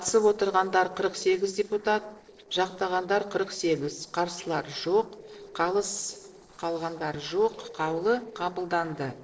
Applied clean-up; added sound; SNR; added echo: neural separator model SepFormer DNS4.